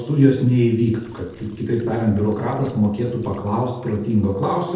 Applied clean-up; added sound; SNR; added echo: neural separator model SepFormer DNS4.